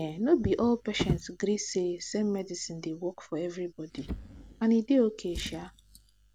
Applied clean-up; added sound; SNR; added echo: none; Drawer open or close; 10 dB; none.